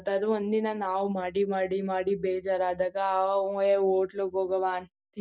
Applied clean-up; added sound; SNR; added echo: none; none; none; none.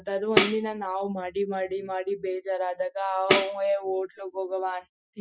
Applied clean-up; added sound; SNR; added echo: classical method Wiener filter.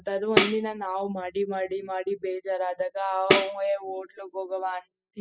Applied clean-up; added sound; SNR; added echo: classical method spectral subtraction.